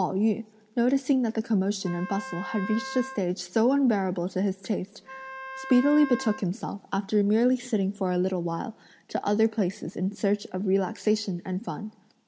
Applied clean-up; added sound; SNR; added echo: none; Wind instrument, woodwind instrument; 12 dB; none.